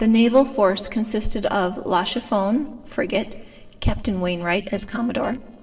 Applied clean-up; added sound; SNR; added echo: neural separator model SepFormer DNS4.